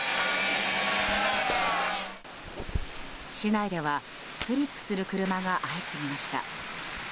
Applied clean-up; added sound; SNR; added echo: none; Fire; 12 dB; none.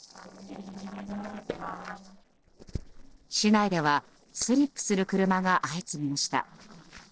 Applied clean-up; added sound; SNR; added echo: neural separator model SepFormer DNS4.